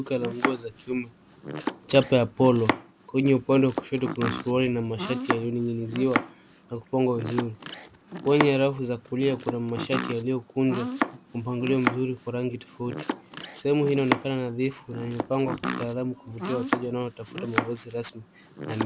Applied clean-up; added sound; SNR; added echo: none; Domestic sounds, home sounds; 6 dB; none.